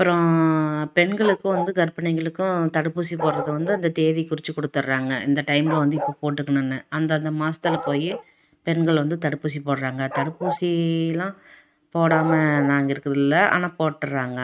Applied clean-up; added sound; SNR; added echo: neural mask model RNNoise.